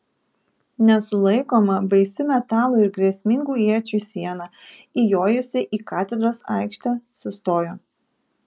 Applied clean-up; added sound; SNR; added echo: none; none; none; none.